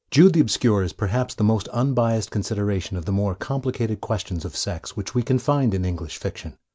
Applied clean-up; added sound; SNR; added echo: none; none; none; none.